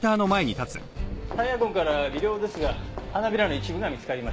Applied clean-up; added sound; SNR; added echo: none; none; none; none.